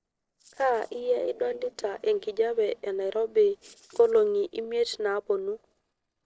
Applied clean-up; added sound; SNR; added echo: neural separator model SepFormer DNS4.